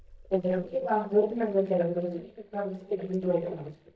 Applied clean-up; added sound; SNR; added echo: neural mask model DeepFilterNet 3.